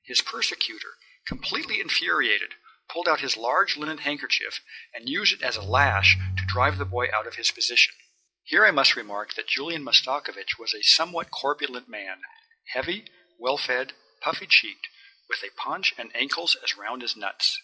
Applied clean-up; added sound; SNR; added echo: classical method log-MMSE.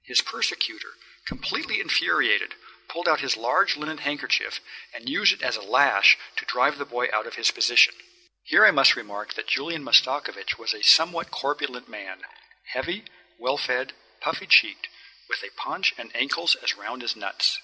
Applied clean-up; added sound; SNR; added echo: none; none; none; none.